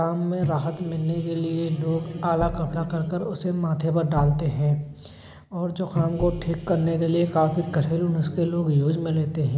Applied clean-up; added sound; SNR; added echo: none; Microwave oven + Bass drum; 10 dB; none.